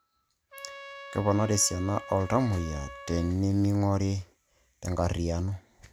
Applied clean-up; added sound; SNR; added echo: none; Trumpet; 16 dB; none.